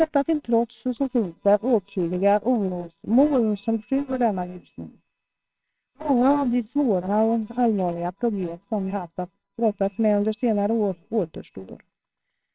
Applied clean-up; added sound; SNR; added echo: neural separator model SepFormer WHAMR!.